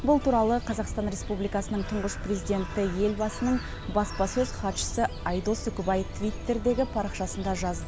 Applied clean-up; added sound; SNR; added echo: none; Bird; 8 dB; none.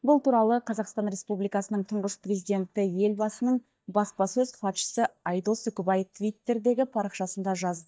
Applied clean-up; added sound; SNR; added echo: neural mask model DeepFilterNet 3.